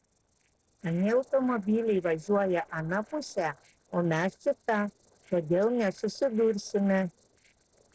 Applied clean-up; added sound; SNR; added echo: neural separator model SepFormer DNS4.